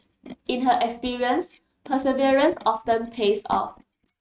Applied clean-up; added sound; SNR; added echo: neural mask model RNNoise.